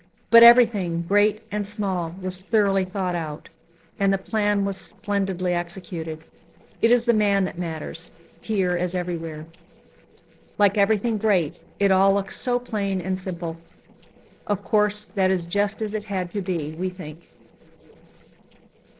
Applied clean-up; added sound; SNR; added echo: neural separator model SepFormer DNS4.